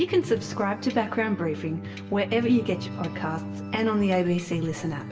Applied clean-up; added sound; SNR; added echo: none; Bowed string instrument; 11 dB; reverberation time 0.7 s.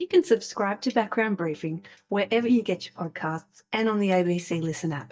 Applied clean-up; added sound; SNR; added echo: neural mask model DeepFilterNet 3.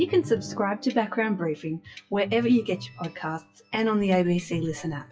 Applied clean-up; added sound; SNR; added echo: classical method WPE with log-MMSE.